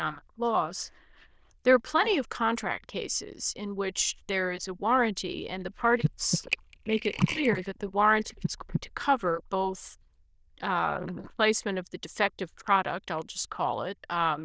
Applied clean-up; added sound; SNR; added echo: neural diffusion model UNIVERSE++.